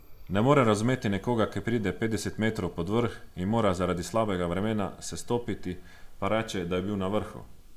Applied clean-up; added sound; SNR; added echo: neural mask model Resemble Enhance denoiser.